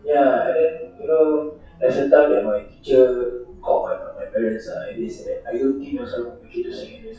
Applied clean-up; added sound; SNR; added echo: classical method WPE with log-MMSE.